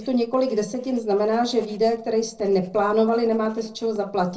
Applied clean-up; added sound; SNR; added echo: neural separator model SepFormer DNS4.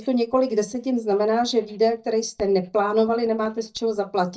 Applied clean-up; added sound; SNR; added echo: neural mask model DeepFilterNet 3.